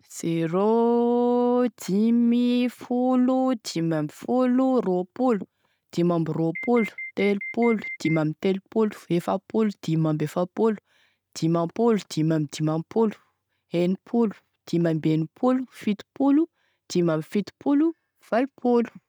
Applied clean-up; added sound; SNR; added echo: neural mask model RNNoise.